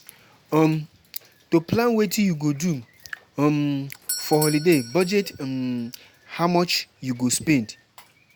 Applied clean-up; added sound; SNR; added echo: none; Doorbell; 17 dB; none.